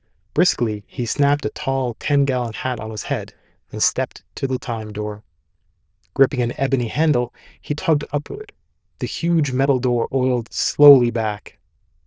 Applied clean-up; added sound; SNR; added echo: neural diffusion model UNIVERSE++.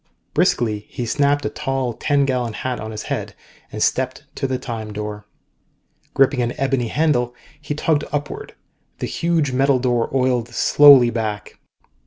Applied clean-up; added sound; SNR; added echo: none; none; none; none.